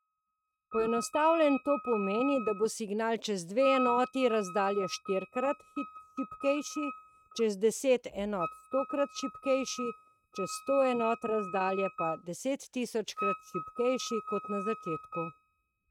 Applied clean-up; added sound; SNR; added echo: neural mask model RNNoise.